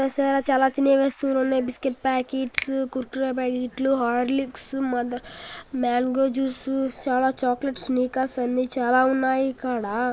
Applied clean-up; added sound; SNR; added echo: neural mask model Resemble Enhance denoiser.